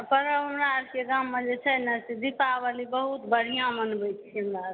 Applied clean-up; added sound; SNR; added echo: none; none; none; none.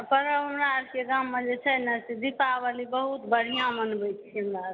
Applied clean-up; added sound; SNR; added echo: none; Bowed string instrument; 16 dB; none.